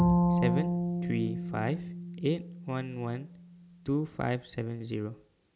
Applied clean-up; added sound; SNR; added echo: none; Bowed string instrument; -2 dB; none.